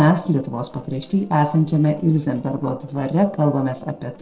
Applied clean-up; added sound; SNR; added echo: neural separator model SepFormer DNS4.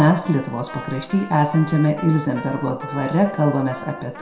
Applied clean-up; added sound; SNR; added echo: none; Trumpet; 15 dB; reverberation time 0.6 s.